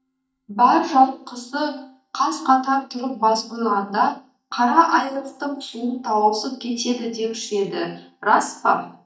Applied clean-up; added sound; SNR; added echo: neural mask model DeepFilterNet 3.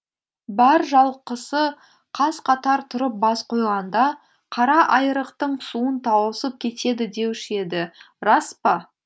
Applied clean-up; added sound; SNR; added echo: none; none; none; none.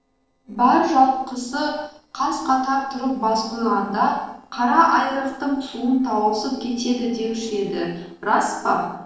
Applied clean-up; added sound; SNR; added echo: neural separator model SepFormer DNS4.